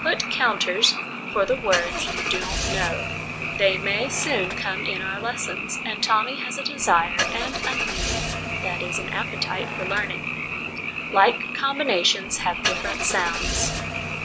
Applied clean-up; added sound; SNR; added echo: none; Engine starting / Car + Frog; 2 dB; none.